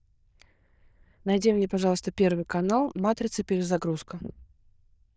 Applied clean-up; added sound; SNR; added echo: neural diffusion model UNIVERSE++.